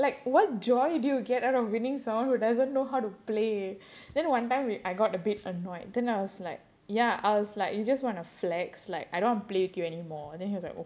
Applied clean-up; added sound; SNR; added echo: none; none; none; none.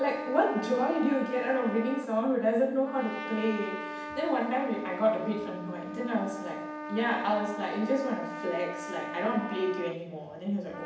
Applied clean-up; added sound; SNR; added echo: none; Trumpet; 10 dB; reverberation time 0.9 s.